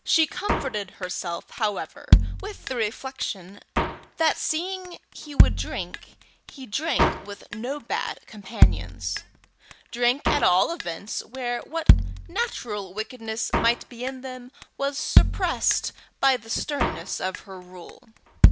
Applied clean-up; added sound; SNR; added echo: none; Drum kit; -4 dB; none.